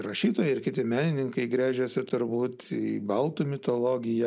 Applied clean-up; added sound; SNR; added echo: none; none; none; none.